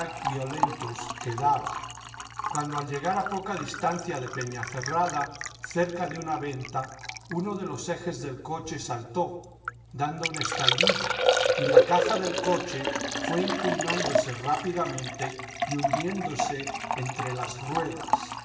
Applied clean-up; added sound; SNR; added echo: none; Liquid; -1 dB; reverberation time 0.8 s.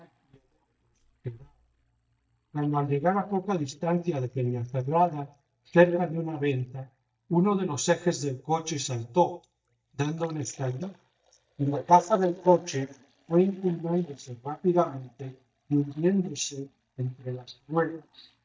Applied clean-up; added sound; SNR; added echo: neural mask model DeepFilterNet 3.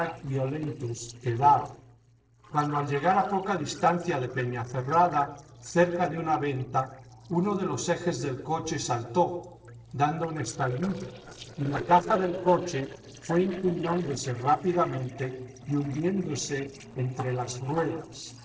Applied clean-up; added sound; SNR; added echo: neural separator model SepFormer DNS4.